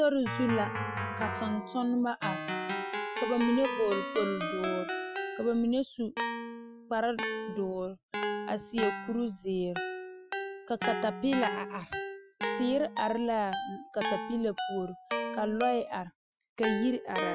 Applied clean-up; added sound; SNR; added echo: classical method Wiener filter.